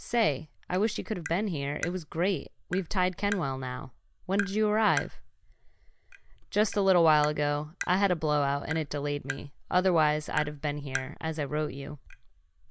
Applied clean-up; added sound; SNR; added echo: none; Tap; 15 dB; none.